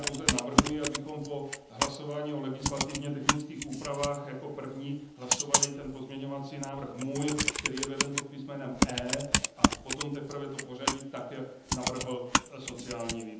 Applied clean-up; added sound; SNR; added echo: none; Computer keyboard; -4 dB; reverberation time 0.8 s.